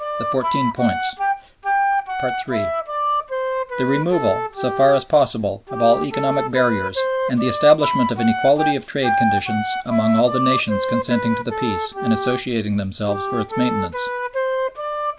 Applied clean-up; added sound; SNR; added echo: none; Wind instrument, woodwind instrument; 2 dB; none.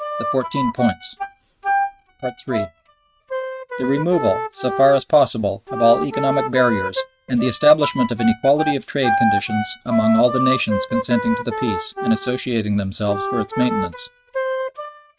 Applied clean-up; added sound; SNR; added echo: neural mask model RNNoise.